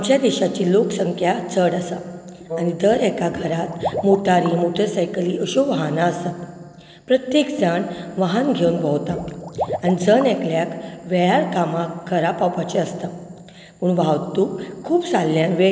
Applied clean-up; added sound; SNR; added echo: none; Liquid + Wind instrument, woodwind instrument; 12 dB; none.